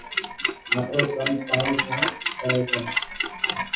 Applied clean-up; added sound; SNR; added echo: classical method WPE with log-MMSE.